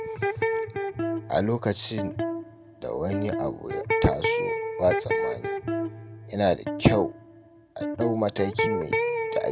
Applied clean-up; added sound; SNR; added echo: none; Electric guitar; 1 dB; none.